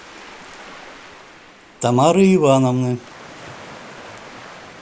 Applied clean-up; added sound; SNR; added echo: none; Waves, surf; 19 dB; none.